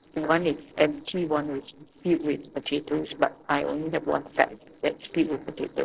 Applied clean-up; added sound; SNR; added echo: neural separator model SepFormer DNS4.